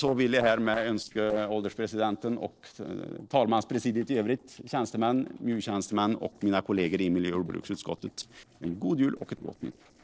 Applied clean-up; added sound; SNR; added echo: neural separator model SepFormer DNS4.